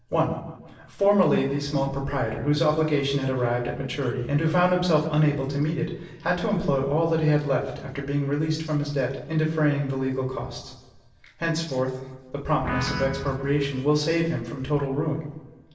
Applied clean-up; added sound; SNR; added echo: none; Guitar; 10 dB; reverberation time 1.0 s.